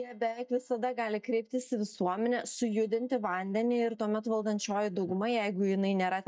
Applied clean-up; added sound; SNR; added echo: neural mask model DeepFilterNet 3.